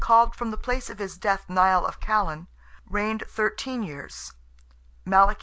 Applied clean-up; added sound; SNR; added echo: none; none; none; none.